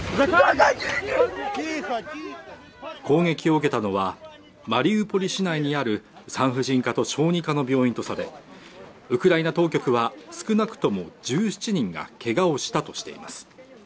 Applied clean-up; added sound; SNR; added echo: none; none; none; none.